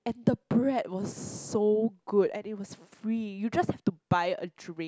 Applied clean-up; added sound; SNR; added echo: none; none; none; none.